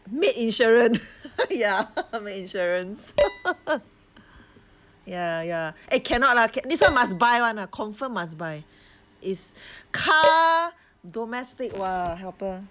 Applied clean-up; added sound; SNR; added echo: none; Dishes, pots, and pans; 7 dB; none.